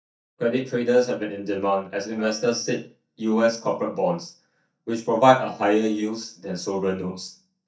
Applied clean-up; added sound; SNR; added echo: neural mask model DeepFilterNet 3.